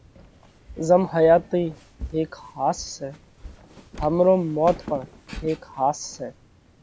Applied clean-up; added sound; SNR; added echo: none; Walk, footsteps; 17 dB; none.